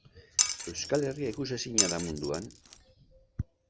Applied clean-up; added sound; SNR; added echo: none; Glass; -2 dB; none.